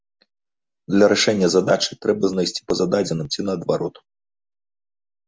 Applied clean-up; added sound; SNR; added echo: none; none; none; none.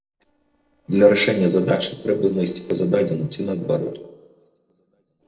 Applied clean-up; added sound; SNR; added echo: neural separator model SepFormer DNS4.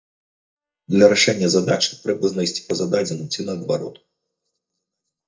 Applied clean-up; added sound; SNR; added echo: neural mask model DeepFilterNet 3.